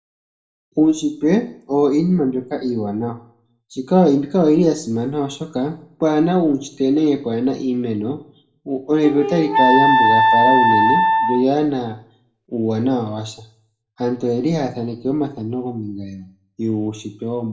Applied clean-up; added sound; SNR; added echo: none; Wind instrument, woodwind instrument; -3 dB; reverberation time 0.4 s.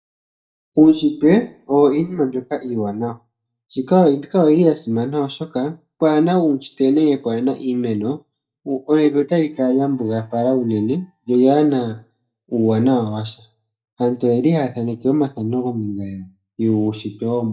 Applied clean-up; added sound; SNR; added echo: neural mask model DeepFilterNet 3.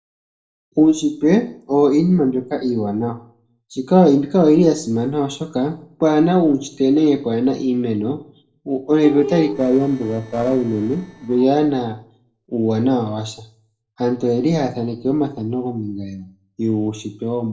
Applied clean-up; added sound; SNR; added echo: neural separator model SepFormer DNS4.